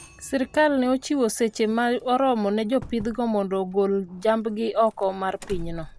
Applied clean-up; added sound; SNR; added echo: none; Doorbell; 18 dB; none.